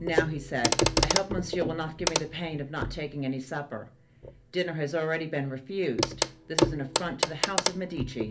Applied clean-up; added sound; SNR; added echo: none; Clock; -2 dB; reverberation time 0.3 s.